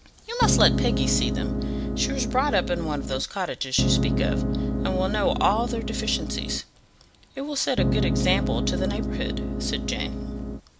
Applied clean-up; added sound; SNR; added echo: none; Piano; -3 dB; none.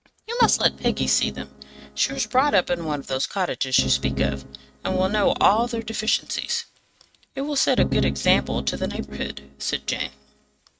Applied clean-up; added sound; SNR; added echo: neural mask model RNNoise.